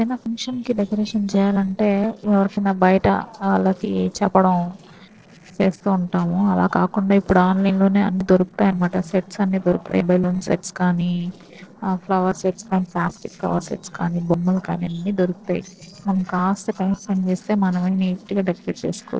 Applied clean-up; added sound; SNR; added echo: neural separator model SepFormer DNS4.